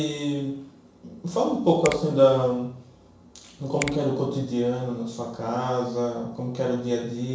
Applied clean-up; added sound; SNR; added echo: none; Finger snapping; 15 dB; reverberation time 0.7 s.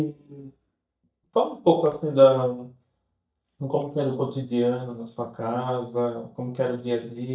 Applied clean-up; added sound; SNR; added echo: neural mask model DeepFilterNet 3.